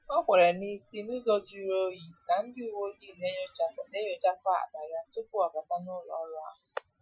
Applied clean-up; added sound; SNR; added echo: classical method Wiener filter.